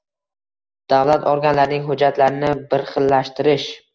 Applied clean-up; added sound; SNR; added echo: none; none; none; none.